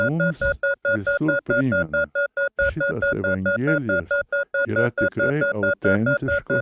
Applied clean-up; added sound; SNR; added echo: neural mask model RNNoise.